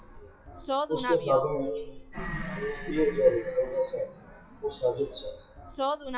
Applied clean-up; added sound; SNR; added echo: classical method WPE with log-MMSE.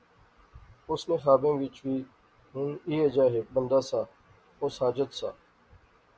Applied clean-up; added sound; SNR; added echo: none; none; none; none.